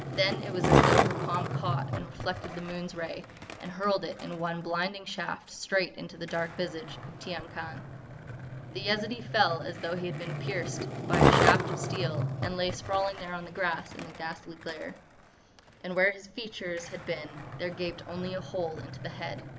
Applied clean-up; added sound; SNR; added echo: none; Skateboard; -1 dB; none.